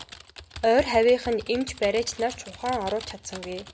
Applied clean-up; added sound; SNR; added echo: none; Typing; 16 dB; none.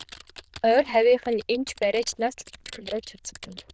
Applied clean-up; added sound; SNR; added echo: neural diffusion model UNIVERSE++.